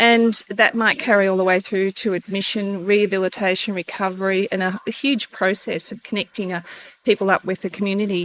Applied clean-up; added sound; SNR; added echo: neural mask model Resemble Enhance denoiser.